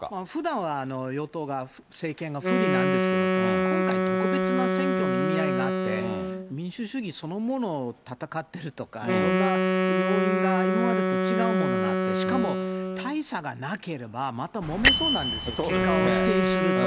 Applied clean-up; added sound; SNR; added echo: none; Wind instrument, woodwind instrument + Bell; -5 dB; none.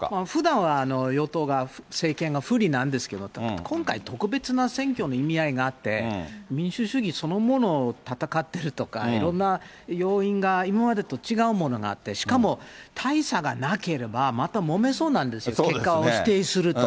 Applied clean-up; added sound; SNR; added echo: none; none; none; none.